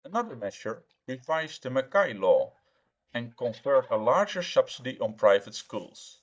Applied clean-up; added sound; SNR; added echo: neural mask model DeepFilterNet 3.